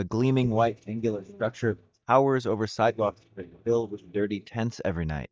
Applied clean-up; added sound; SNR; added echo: neural mask model DeepFilterNet 3.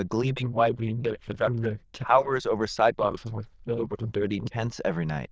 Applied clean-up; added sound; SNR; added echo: neural diffusion model UNIVERSE++.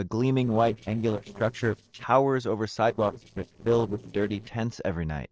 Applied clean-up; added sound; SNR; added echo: neural separator model SepFormer DNS4.